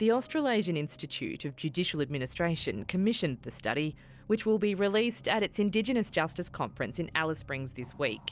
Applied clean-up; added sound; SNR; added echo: none; none; none; none.